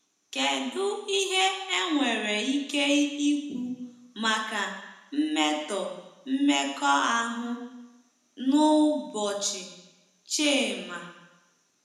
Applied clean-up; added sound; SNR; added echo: none; none; none; reverberation time 0.9 s.